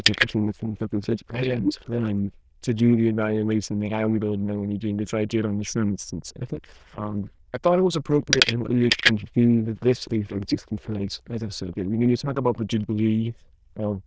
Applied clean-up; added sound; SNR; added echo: neural diffusion model UNIVERSE++.